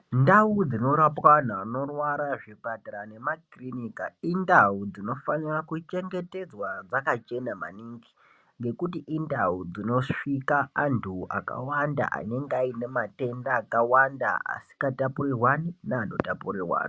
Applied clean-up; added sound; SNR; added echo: none; none; none; none.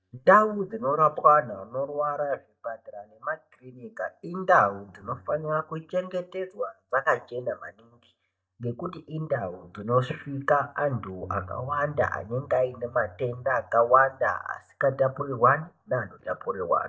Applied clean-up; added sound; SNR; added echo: neural mask model DeepFilterNet 3.